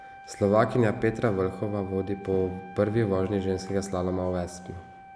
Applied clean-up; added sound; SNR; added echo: none; Wind instrument, woodwind instrument; 19 dB; none.